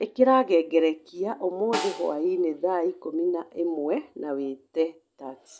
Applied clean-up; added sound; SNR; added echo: none; Snare drum; 13 dB; none.